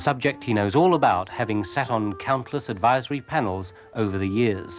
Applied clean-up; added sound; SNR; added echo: none; Wind instrument, woodwind instrument + Rattle (instrument); 20 dB; none.